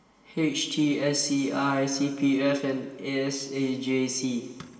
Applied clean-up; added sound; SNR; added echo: none; none; none; reverberation time 2.1 s.